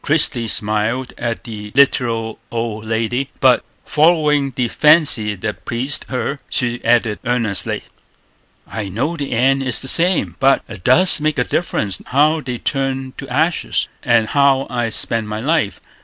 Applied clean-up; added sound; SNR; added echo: none; none; none; none.